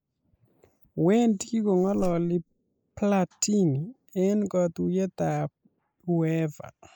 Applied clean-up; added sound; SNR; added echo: neural mask model Resemble Enhance denoiser.